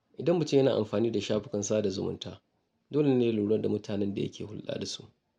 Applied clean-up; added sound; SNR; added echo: none; none; none; none.